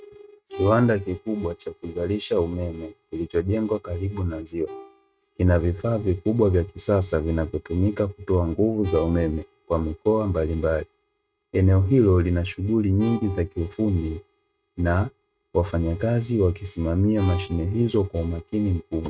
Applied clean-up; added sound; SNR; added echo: neural mask model RNNoise.